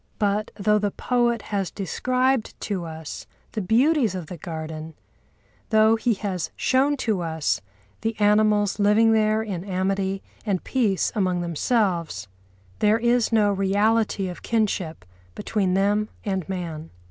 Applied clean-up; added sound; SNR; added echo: none; none; none; none.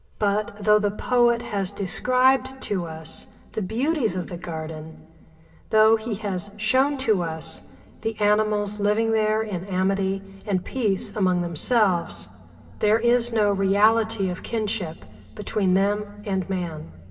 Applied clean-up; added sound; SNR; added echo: none; none; none; reverberation time 2.8 s.